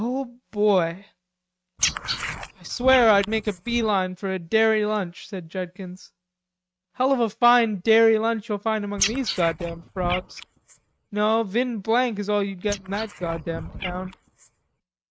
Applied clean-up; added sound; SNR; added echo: neural mask model RNNoise.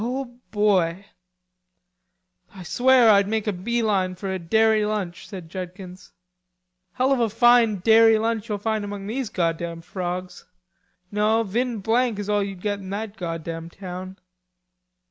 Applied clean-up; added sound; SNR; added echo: none; none; none; none.